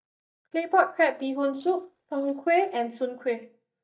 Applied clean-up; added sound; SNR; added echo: neural mask model DeepFilterNet 3.